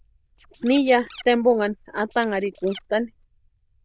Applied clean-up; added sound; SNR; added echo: neural diffusion model UNIVERSE++.